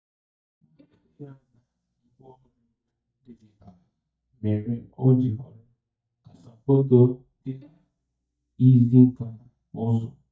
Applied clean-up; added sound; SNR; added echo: neural mask model DeepFilterNet 3.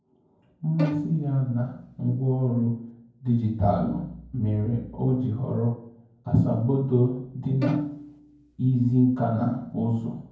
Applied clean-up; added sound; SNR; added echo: none; Bowed string instrument; 10 dB; reverberation time 0.9 s.